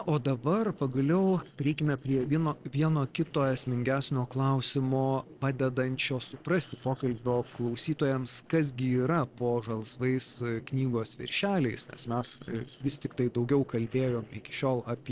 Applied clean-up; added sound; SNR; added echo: neural separator model SepFormer DNS4.